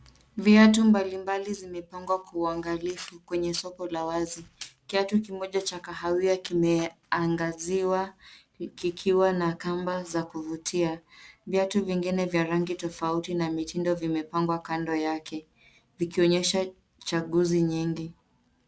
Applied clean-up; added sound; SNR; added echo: none; none; none; none.